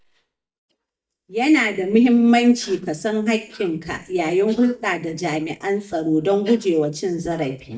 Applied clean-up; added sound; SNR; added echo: neural mask model DeepFilterNet 3.